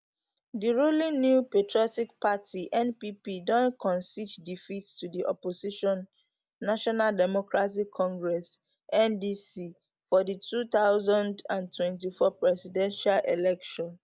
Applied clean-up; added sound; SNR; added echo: none; none; none; none.